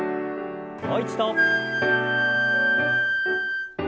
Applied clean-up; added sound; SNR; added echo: none; Wind instrument, woodwind instrument; -3 dB; none.